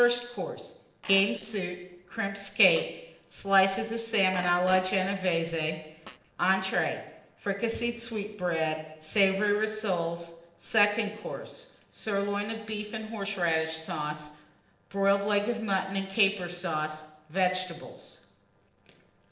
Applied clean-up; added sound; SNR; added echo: neural separator model SepFormer DNS4.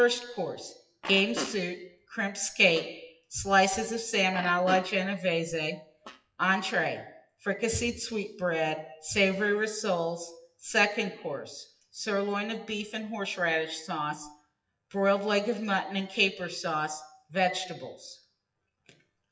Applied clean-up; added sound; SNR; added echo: classical method WPE with log-MMSE.